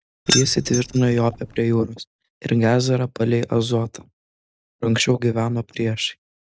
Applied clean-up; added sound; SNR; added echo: none; Keys jangling; 5 dB; none.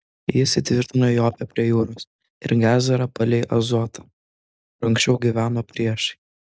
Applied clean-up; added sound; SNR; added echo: none; none; none; none.